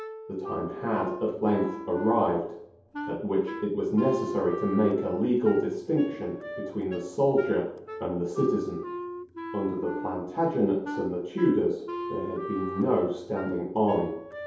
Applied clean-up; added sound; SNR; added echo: none; Wind instrument, woodwind instrument; 10 dB; reverberation time 0.7 s.